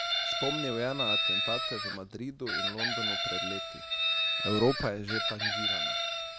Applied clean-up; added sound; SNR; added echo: none; Chicken, rooster; -3 dB; none.